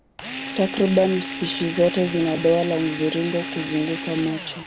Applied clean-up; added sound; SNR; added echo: none; Drill; 7 dB; none.